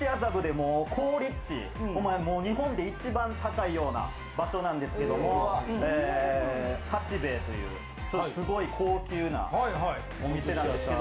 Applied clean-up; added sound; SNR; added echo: none; none; none; reverberation time 0.4 s.